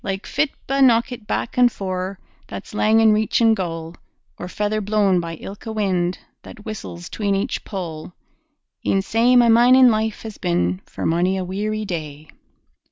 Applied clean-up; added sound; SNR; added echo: none; none; none; none.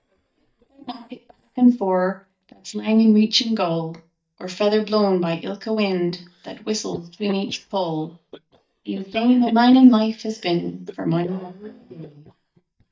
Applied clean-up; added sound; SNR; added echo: neural mask model DeepFilterNet 3.